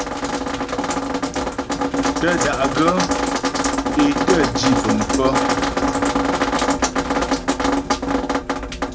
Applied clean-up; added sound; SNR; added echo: none; Drip; -4 dB; none.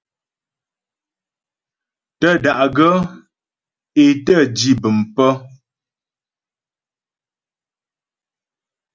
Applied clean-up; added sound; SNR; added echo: none; none; none; none.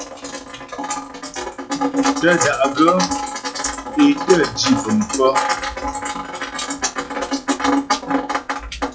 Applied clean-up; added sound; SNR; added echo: classical method log-MMSE.